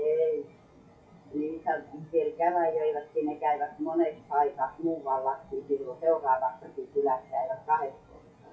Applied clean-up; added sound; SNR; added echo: classical method WPE with log-MMSE.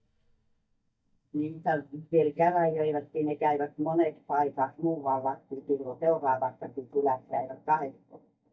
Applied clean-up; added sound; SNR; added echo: neural mask model DeepFilterNet 3.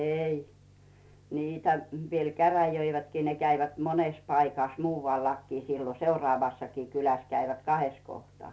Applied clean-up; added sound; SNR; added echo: none; none; none; none.